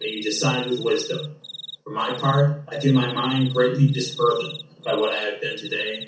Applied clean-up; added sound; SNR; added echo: none; Cricket; 14 dB; reverberation time 0.6 s.